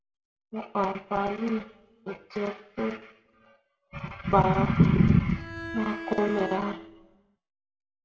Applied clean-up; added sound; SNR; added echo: none; Bowed string instrument; 10 dB; reverberation time 0.7 s.